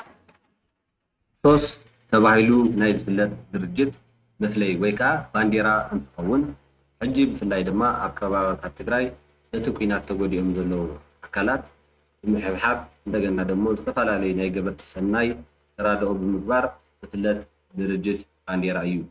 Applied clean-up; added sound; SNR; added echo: neural mask model RNNoise.